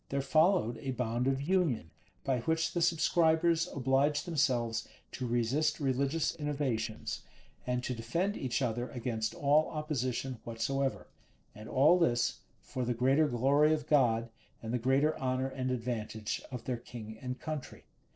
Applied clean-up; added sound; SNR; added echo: neural separator model SepFormer DNS4.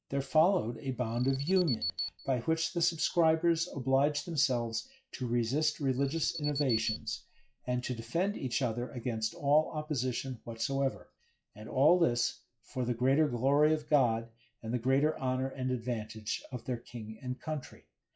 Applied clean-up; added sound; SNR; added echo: classical method log-MMSE.